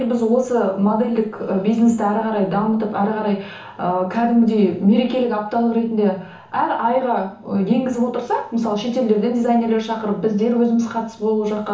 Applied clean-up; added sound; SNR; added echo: none; none; none; reverberation time 0.8 s.